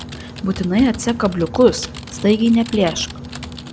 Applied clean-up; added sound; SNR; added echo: none; Typing + Boat, Water vehicle; 13 dB; none.